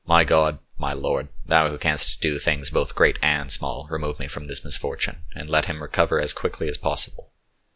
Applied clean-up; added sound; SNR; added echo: none; none; none; none.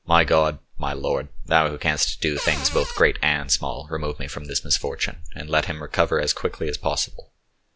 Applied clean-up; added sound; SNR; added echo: none; Cupboard open or close; 8 dB; none.